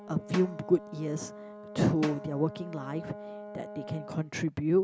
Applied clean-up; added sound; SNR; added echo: none; Brass instrument + Drum; 12 dB; none.